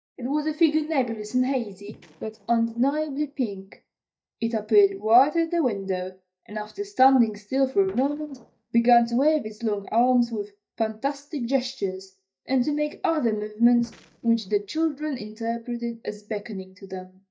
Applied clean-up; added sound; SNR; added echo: neural mask model DeepFilterNet 3.